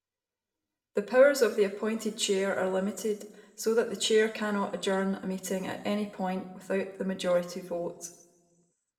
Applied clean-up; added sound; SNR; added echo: none; none; none; reverberation time 0.8 s.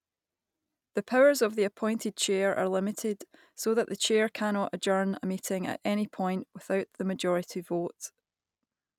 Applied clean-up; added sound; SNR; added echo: none; none; none; none.